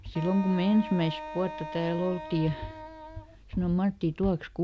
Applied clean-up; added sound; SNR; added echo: none; Wind instrument, woodwind instrument; 12 dB; none.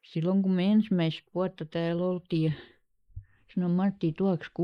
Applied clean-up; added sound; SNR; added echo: neural mask model Resemble Enhance denoiser.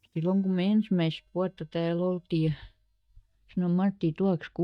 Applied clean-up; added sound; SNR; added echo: neural mask model DeepFilterNet 3.